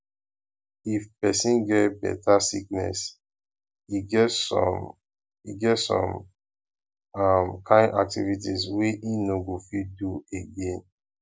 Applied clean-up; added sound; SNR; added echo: none; none; none; none.